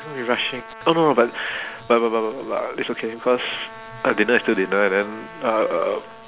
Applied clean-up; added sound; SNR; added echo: none; Trumpet; 18 dB; none.